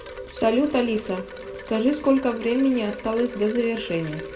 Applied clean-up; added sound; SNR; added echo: none; Wind chime; 13 dB; reverberation time 1.1 s.